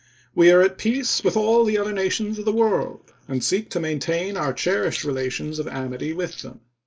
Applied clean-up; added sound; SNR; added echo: neural mask model Resemble Enhance denoiser.